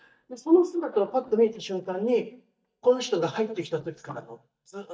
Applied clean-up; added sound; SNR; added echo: neural mask model DeepFilterNet 3.